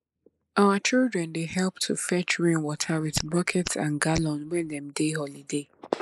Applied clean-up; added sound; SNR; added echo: neural mask model Resemble Enhance denoiser.